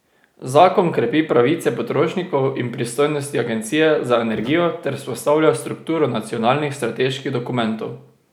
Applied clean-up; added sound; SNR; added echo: none; Walk, footsteps; 14 dB; none.